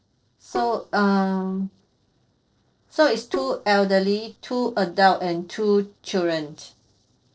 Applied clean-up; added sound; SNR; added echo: neural separator model SepFormer DNS4.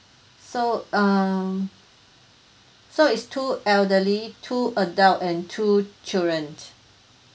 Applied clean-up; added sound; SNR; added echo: none; none; none; none.